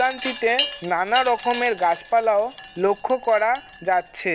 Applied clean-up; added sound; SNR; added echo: none; Wind chime; 12 dB; none.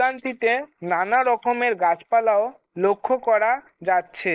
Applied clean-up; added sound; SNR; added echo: neural mask model Resemble Enhance denoiser.